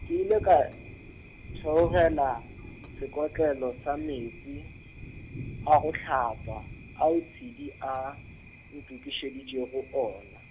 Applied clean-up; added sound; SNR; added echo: none; Thunder; 12 dB; none.